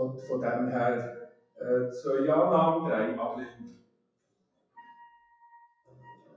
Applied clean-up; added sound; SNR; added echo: classical method WPE with log-MMSE.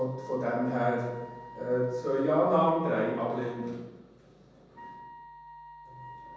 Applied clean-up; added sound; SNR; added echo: none; Wind instrument, woodwind instrument; 17 dB; reverberation time 1.1 s.